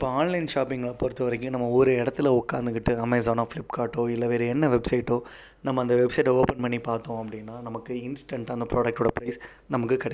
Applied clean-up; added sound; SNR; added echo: none; none; none; none.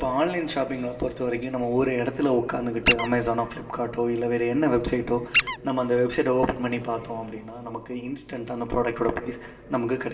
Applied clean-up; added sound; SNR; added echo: none; Squeak; 3 dB; reverberation time 2.6 s.